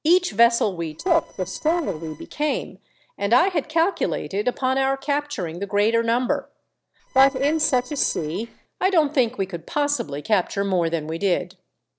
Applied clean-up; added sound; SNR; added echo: neural separator model SepFormer DNS4.